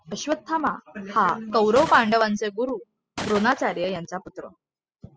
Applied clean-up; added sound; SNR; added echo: classical method spectral subtraction.